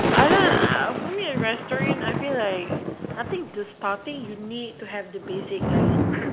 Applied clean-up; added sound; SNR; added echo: none; Thunder / Rain; -2 dB; none.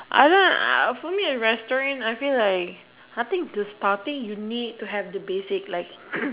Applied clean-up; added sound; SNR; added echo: none; none; none; none.